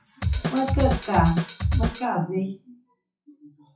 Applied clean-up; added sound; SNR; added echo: classical method WPE with log-MMSE.